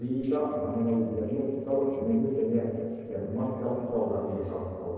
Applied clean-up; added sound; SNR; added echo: neural separator model SepFormer DNS4.